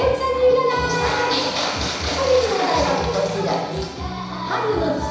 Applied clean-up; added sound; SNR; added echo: none; none; none; reverberation time 1.0 s.